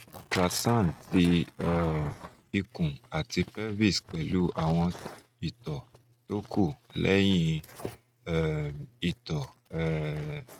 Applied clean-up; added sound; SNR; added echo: neural mask model RNNoise.